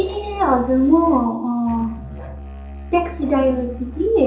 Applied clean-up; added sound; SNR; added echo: none; Musical instrument; 14 dB; reverberation time 0.7 s.